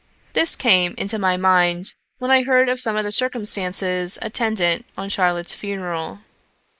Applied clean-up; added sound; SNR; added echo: neural mask model Resemble Enhance denoiser.